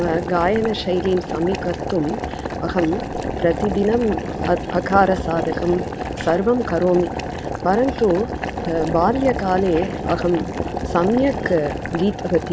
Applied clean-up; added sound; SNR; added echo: none; Boiling; 5 dB; none.